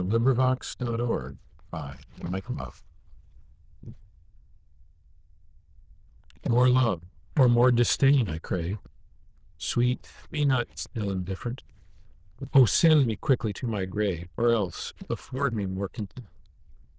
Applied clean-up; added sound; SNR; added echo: neural diffusion model UNIVERSE++.